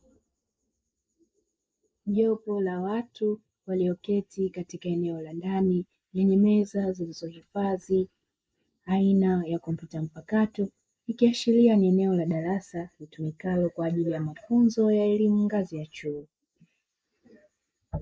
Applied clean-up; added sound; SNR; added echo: neural mask model Resemble Enhance denoiser.